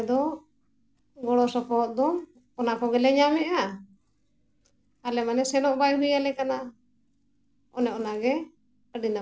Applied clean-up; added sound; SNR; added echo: none; none; none; none.